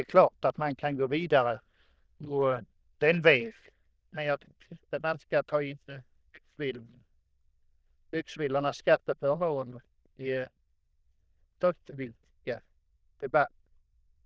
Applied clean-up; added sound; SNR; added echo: neural diffusion model UNIVERSE++.